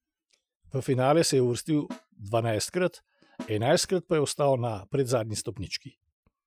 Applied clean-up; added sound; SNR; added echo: classical method Wiener filter.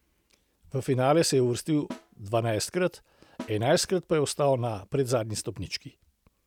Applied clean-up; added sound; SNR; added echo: none; Snare drum; 19 dB; none.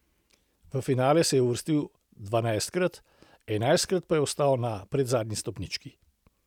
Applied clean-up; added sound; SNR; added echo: none; none; none; none.